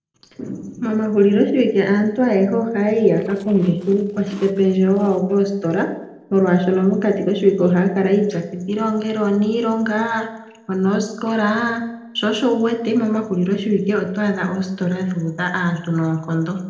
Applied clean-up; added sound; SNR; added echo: neural separator model SepFormer DNS4.